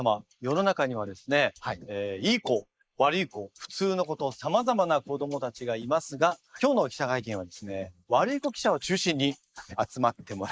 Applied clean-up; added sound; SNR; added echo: neural mask model Resemble Enhance denoiser.